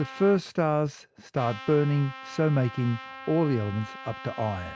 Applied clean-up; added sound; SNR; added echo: none; Trumpet; 16 dB; none.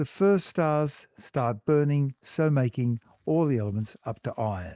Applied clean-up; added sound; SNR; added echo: neural mask model Resemble Enhance denoiser.